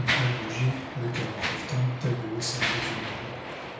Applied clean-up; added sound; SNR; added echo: none; Mechanisms; 2 dB; reverberation time 0.5 s.